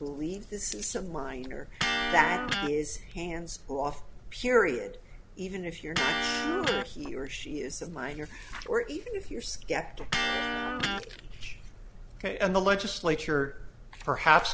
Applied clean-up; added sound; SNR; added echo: none; Electric guitar; 4 dB; none.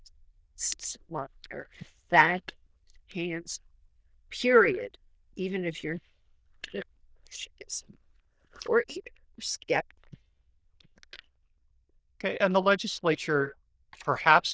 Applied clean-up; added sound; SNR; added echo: neural diffusion model UNIVERSE++.